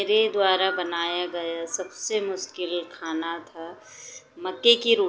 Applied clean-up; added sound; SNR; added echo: none; none; none; none.